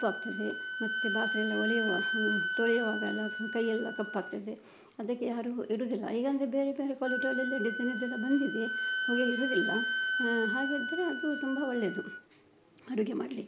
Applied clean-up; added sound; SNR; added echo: none; Wind instrument, woodwind instrument; 3 dB; none.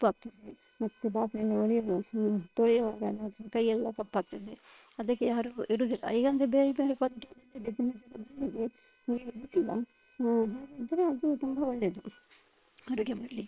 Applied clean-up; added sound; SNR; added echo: neural separator model SepFormer WHAM!.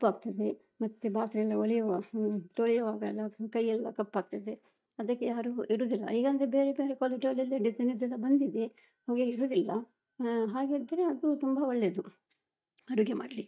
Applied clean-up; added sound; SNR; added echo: neural mask model DeepFilterNet 3.